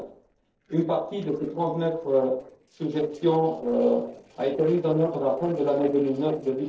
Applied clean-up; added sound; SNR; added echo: neural separator model SepFormer DNS4.